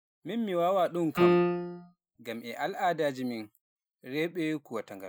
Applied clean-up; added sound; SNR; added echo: classical method Wiener filter.